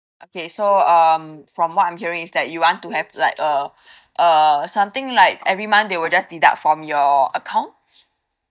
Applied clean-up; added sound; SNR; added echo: neural mask model DeepFilterNet 3.